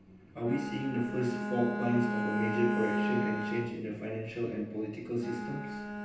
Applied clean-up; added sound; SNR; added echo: none; Bowed string instrument; 2 dB; reverberation time 0.9 s.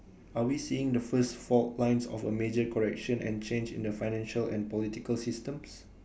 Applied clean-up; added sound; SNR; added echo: none; none; none; none.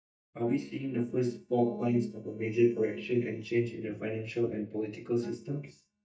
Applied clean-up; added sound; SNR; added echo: neural mask model DeepFilterNet 3.